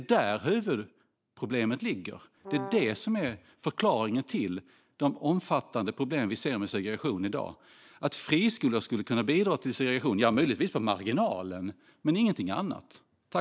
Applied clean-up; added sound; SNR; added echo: neural mask model DeepFilterNet 3.